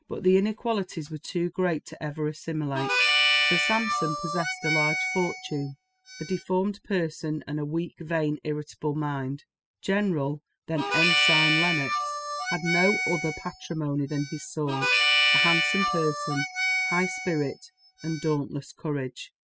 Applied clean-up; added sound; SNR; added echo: classical method spectral subtraction.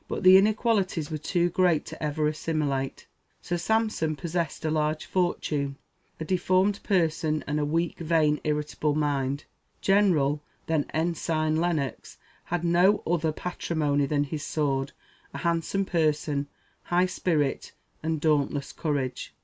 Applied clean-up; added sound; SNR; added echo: none; none; none; none.